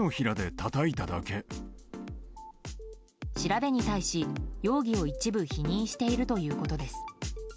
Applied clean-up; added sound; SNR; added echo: none; none; none; none.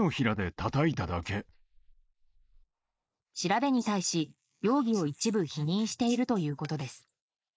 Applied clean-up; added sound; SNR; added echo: neural mask model Resemble Enhance denoiser.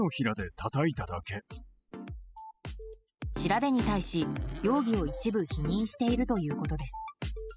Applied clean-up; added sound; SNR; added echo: classical method spectral subtraction.